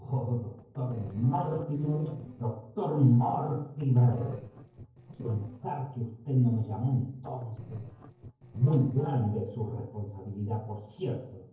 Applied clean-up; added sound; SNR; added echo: neural separator model SepFormer DNS4.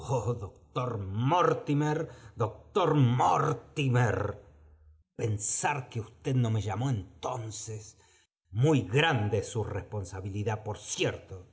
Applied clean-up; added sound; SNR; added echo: none; none; none; none.